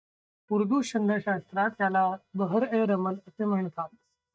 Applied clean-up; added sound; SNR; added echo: neural mask model DeepFilterNet 3.